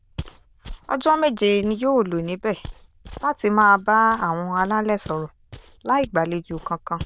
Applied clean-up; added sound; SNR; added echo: neural diffusion model UNIVERSE++.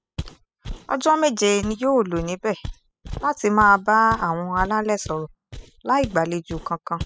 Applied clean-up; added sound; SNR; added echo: classical method spectral subtraction.